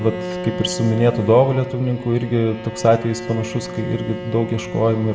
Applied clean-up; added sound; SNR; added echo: none; Bowed string instrument; 11 dB; reverberation time 1.4 s.